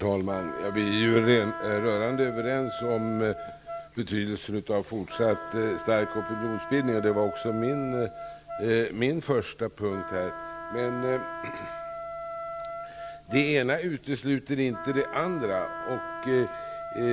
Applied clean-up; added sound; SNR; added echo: none; Wind instrument, woodwind instrument; 10 dB; none.